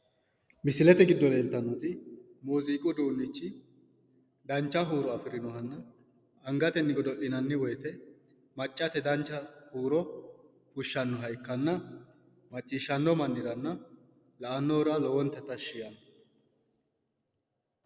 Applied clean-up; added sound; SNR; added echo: none; none; none; none.